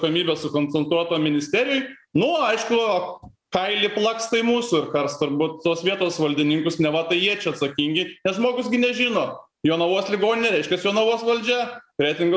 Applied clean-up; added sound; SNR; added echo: none; none; none; none.